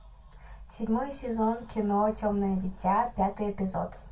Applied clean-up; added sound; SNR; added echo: none; none; none; reverberation time 0.2 s.